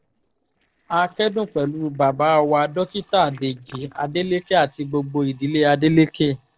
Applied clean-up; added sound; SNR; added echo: neural separator model SepFormer DNS4.